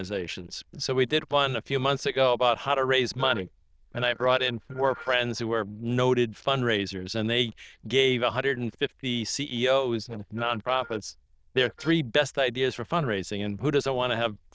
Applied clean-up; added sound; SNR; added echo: neural diffusion model UNIVERSE++.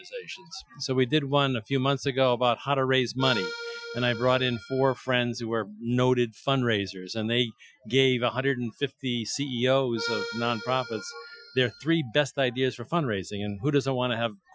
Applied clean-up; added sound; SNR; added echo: classical method Wiener filter.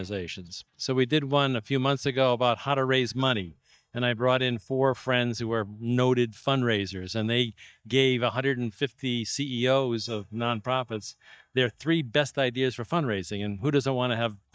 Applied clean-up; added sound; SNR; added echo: neural mask model DeepFilterNet 3.